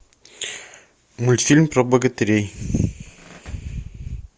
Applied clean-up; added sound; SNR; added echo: none; none; none; none.